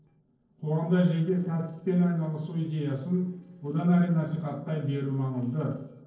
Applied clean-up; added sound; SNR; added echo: neural separator model SepFormer DNS4.